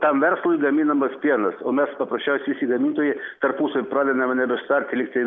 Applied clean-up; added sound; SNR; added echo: none; none; none; none.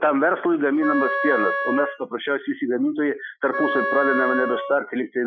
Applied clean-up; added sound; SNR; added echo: classical method Wiener filter.